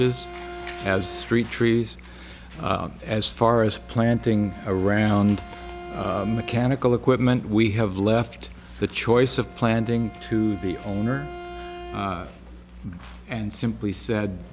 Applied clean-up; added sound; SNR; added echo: none; Bowed string instrument; 19 dB; none.